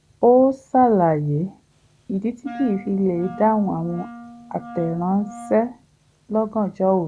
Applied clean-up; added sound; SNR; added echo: none; Wind instrument, woodwind instrument; 17 dB; none.